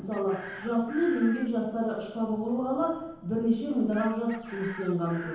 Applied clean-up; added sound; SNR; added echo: none; Chicken, rooster; 17 dB; reverberation time 0.9 s.